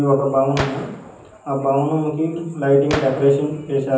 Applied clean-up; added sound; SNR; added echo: none; Gunshot, gunfire; 12 dB; reverberation time 0.6 s.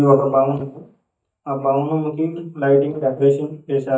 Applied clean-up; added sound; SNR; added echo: neural mask model DeepFilterNet 3.